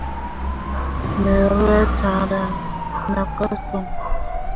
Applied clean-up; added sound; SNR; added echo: none; Motorcycle / Dog; 0 dB; none.